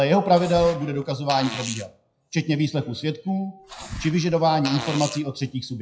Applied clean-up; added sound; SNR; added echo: classical method WPE with log-MMSE.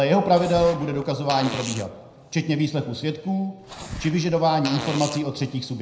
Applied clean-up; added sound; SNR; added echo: none; Fart; 12 dB; reverberation time 0.8 s.